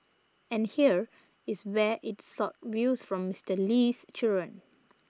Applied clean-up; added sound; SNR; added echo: none; none; none; none.